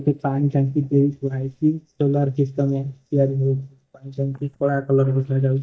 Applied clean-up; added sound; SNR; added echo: neural mask model DeepFilterNet 3.